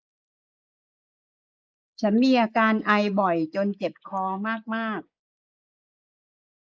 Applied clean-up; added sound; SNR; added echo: neural mask model Resemble Enhance denoiser.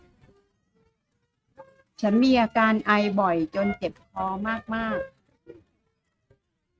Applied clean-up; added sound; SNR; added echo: neural mask model RNNoise.